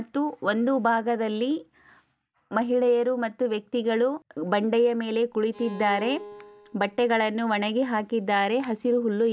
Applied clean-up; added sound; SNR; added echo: none; Bowed string instrument; 16 dB; none.